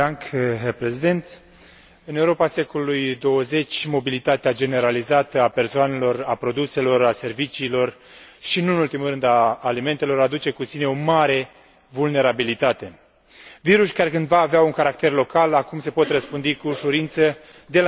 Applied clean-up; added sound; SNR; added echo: none; Cough; 18 dB; none.